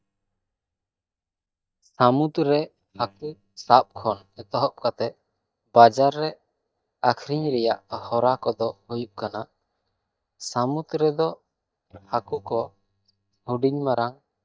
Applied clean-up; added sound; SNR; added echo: neural mask model DeepFilterNet 3.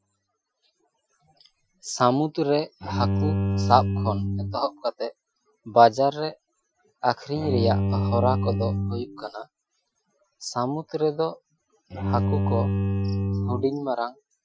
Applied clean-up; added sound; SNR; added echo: classical method Wiener filter.